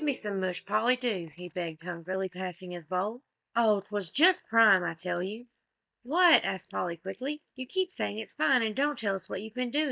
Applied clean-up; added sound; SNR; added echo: neural mask model DeepFilterNet 3.